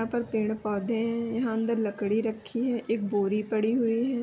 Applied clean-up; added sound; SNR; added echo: none; none; none; none.